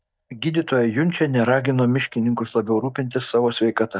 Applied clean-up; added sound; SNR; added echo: neural mask model DeepFilterNet 3.